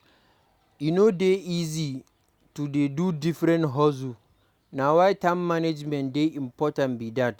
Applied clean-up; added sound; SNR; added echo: none; none; none; none.